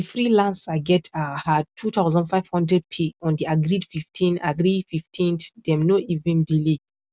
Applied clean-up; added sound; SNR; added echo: none; none; none; none.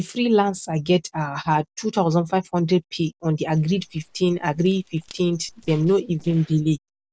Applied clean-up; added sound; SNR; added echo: neural separator model SepFormer DNS4.